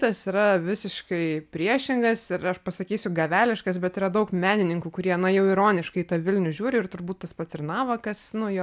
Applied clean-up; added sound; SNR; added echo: none; none; none; none.